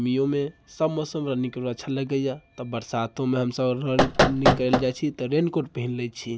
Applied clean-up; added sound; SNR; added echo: none; Knock; -4 dB; none.